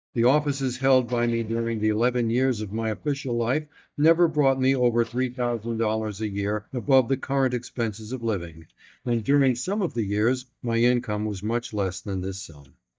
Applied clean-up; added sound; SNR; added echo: neural mask model DeepFilterNet 3.